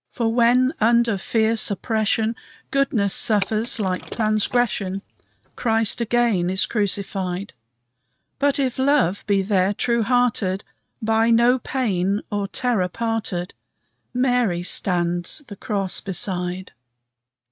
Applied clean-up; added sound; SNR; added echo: neural mask model RNNoise.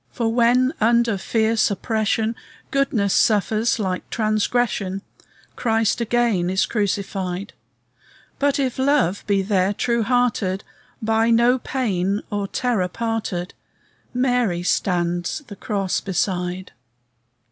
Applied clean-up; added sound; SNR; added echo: none; none; none; none.